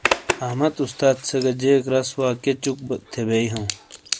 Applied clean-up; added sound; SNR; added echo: none; Zipper (clothing); 8 dB; none.